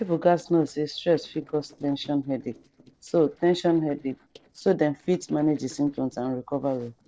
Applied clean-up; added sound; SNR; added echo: neural separator model SepFormer DNS4.